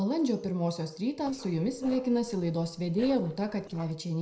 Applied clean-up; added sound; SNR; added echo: neural separator model SepFormer DNS4.